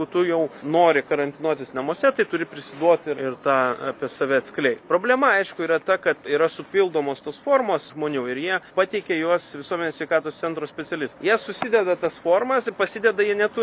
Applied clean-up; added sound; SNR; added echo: none; none; none; none.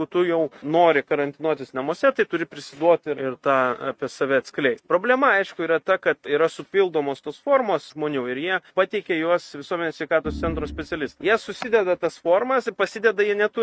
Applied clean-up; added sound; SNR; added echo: neural mask model RNNoise.